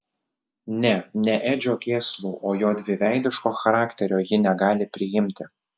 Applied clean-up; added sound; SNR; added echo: none; none; none; none.